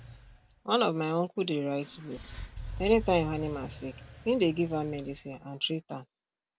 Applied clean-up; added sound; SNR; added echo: none; Engine / Car; 14 dB; none.